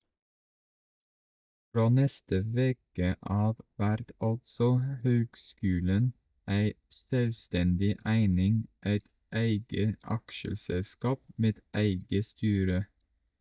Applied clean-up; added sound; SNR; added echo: neural mask model DeepFilterNet 3.